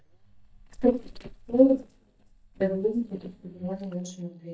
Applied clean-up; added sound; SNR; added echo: neural mask model DeepFilterNet 3.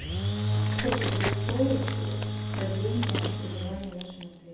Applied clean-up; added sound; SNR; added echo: none; Engine / Drill; -5 dB; reverberation time 0.9 s.